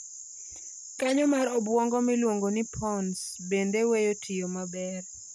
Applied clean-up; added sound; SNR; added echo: none; none; none; none.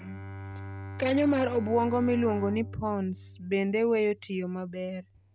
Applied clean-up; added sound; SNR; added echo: none; Bowed string instrument; 13 dB; none.